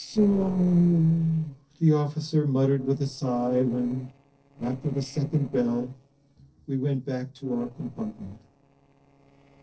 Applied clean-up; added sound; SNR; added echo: neural separator model SepFormer DNS4.